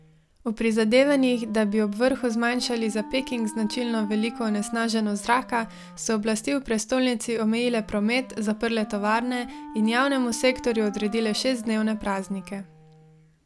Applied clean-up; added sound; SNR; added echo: none; Wind instrument, woodwind instrument; 17 dB; none.